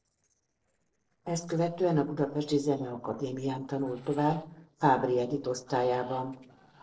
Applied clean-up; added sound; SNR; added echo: neural separator model SepFormer DNS4.